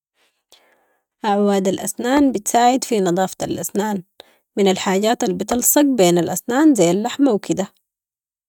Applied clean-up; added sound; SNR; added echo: neural mask model RNNoise.